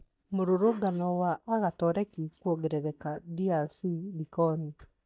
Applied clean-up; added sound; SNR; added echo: neural mask model DeepFilterNet 3.